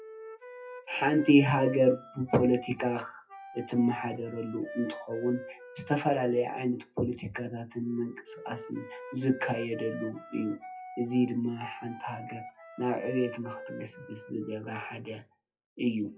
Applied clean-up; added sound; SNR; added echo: classical method WPE with log-MMSE.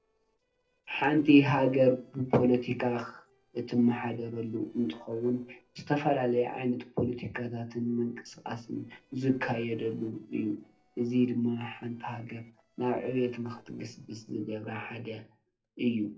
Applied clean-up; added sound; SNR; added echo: neural separator model SepFormer DNS4.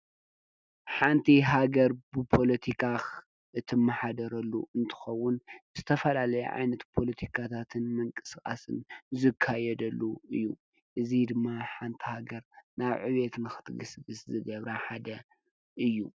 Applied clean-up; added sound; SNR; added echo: none; none; none; none.